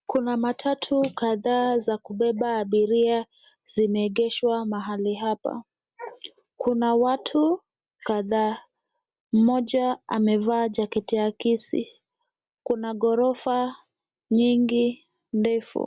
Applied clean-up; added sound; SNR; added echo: none; none; none; none.